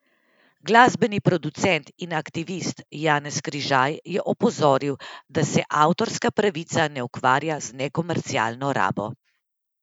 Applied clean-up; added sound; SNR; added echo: none; none; none; none.